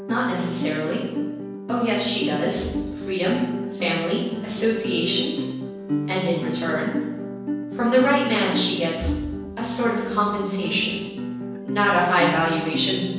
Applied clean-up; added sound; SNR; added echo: none; Guitar; 5 dB; reverberation time 1.1 s.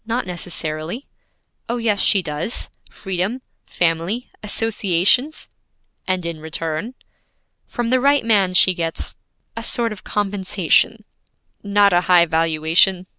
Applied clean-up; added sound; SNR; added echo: none; none; none; none.